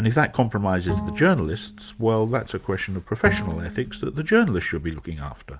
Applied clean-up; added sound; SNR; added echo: none; Bowed string instrument; 9 dB; none.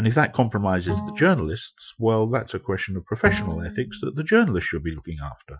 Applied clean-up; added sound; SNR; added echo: classical method Wiener filter.